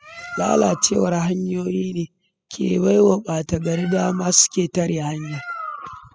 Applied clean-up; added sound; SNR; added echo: classical method spectral subtraction.